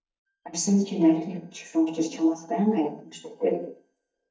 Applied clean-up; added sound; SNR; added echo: neural mask model DeepFilterNet 3.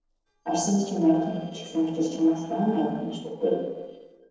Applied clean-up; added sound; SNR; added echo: neural separator model SepFormer DNS4.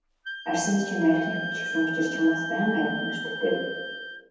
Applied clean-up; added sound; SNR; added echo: none; Wind instrument, woodwind instrument; 6 dB; reverberation time 1.1 s.